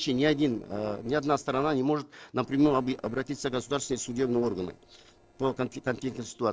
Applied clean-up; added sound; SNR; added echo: neural separator model SepFormer DNS4.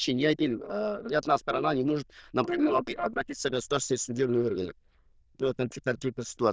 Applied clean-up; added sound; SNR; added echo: neural diffusion model UNIVERSE++.